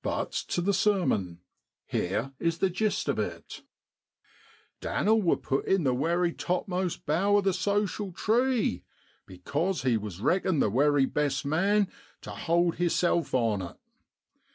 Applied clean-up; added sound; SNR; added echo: none; none; none; none.